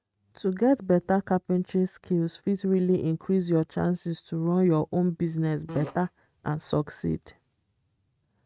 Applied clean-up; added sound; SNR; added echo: neural mask model RNNoise.